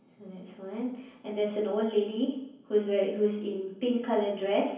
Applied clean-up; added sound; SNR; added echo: none; none; none; reverberation time 0.7 s.